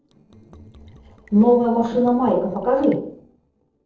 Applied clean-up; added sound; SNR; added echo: neural separator model SepFormer DNS4.